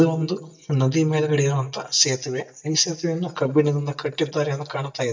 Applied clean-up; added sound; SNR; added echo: neural mask model DeepFilterNet 3.